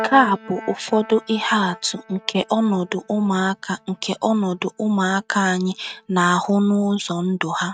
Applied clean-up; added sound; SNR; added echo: neural mask model RNNoise.